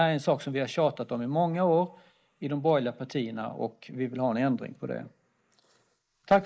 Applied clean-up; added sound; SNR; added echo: neural mask model Resemble Enhance denoiser.